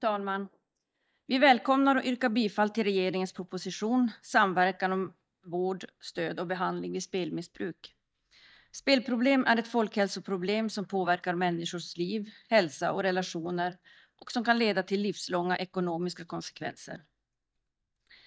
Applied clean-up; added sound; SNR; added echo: neural mask model DeepFilterNet 3.